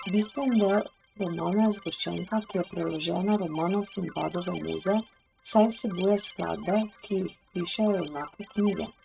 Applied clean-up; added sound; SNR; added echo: neural mask model RNNoise.